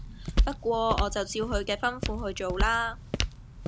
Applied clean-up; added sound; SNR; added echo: none; Walk, footsteps; 0 dB; none.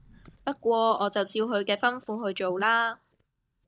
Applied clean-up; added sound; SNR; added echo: neural mask model DeepFilterNet 3.